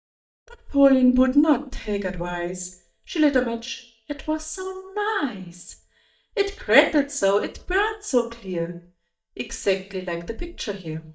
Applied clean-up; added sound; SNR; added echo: neural mask model DeepFilterNet 3.